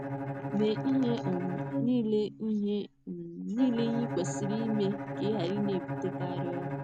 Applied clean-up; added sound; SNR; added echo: none; Bowed string instrument; 4 dB; none.